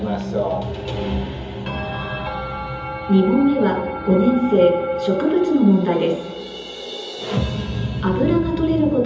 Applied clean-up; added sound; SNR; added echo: none; none; none; reverberation time 0.7 s.